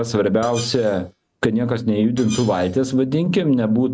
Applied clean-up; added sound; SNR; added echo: none; Screech; 19 dB; none.